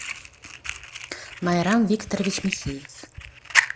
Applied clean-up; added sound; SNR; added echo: none; Fire; 3 dB; none.